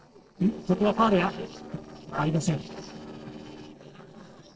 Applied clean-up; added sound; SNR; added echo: neural separator model SepFormer DNS4.